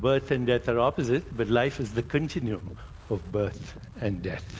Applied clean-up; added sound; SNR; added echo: none; Wind; 14 dB; none.